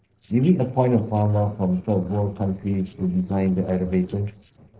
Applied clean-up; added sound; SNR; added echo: neural separator model SepFormer DNS4.